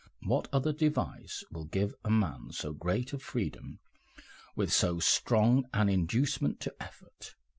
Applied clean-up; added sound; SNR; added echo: none; none; none; none.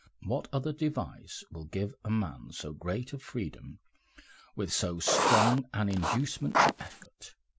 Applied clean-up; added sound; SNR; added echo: none; Writing; -4 dB; none.